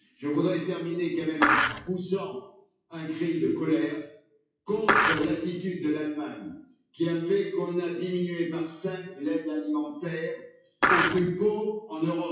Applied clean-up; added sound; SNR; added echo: classical method WPE with log-MMSE.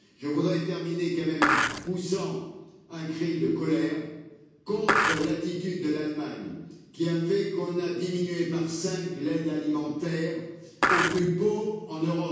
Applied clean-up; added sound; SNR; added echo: none; Skateboard; -3 dB; reverberation time 1.2 s.